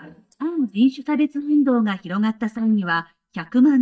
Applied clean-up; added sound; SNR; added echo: neural mask model DeepFilterNet 3.